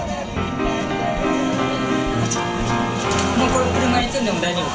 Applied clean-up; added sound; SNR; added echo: none; Piano; -1 dB; reverberation time 0.2 s.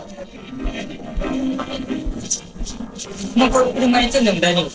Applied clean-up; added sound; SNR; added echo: neural separator model SepFormer DNS4.